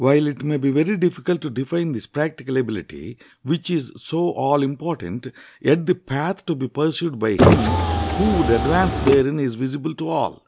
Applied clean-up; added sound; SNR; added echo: none; Car; -3 dB; none.